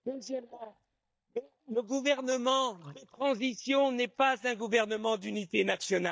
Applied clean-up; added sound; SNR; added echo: neural mask model DeepFilterNet 3.